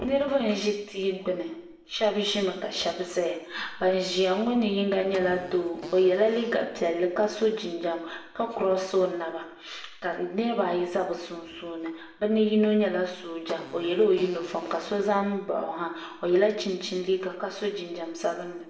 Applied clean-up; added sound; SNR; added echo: none; Fart; 18 dB; reverberation time 0.8 s.